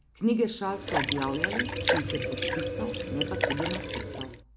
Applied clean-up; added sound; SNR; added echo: none; Liquid; -2 dB; none.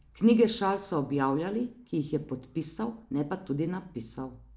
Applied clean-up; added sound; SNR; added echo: none; none; none; none.